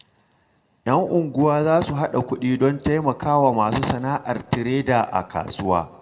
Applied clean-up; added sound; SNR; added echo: none; none; none; reverberation time 2.2 s.